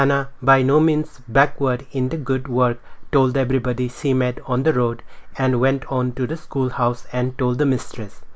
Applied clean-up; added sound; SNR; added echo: none; none; none; none.